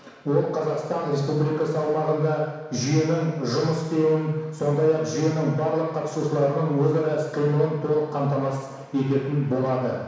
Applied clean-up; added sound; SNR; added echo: none; none; none; reverberation time 1.1 s.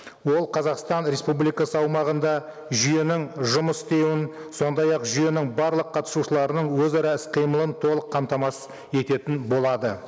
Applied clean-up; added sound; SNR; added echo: none; none; none; none.